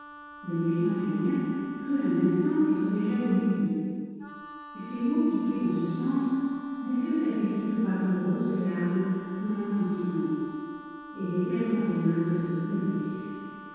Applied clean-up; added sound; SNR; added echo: none; Wind instrument, woodwind instrument; 18 dB; reverberation time 2.2 s.